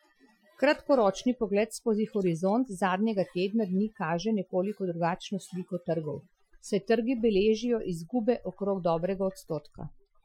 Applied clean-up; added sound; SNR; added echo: classical method Wiener filter.